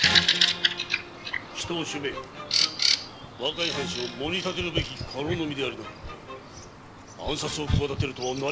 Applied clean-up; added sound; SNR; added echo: none; Bird vocalization, bird call, bird song; -3 dB; none.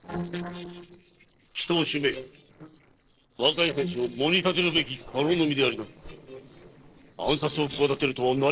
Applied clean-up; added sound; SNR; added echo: neural separator model SepFormer DNS4.